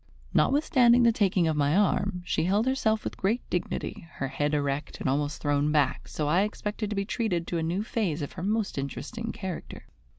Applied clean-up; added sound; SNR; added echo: none; none; none; none.